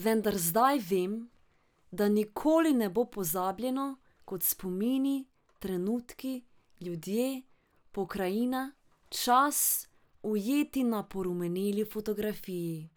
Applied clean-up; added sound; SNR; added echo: none; none; none; none.